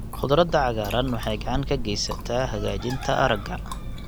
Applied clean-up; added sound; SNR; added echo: none; Chewing, mastication; 6 dB; none.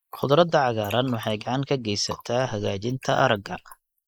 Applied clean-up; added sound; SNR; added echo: neural mask model Resemble Enhance denoiser.